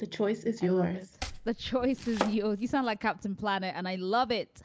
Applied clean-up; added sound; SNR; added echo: none; Domestic sounds, home sounds; 9 dB; none.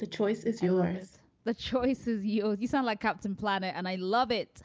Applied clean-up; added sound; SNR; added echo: none; none; none; none.